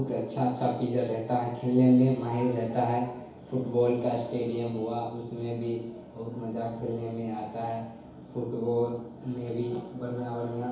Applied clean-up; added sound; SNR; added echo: none; none; none; reverberation time 2.2 s.